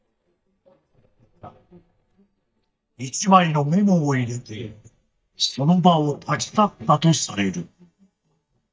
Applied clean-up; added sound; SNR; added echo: neural mask model DeepFilterNet 3.